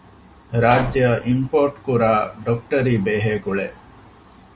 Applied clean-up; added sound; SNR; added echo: none; Explosion; 10 dB; none.